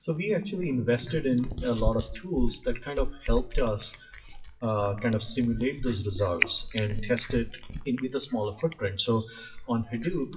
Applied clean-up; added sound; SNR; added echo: classical method WPE with log-MMSE.